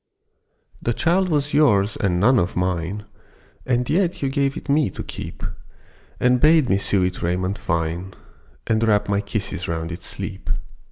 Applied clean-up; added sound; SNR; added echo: none; none; none; none.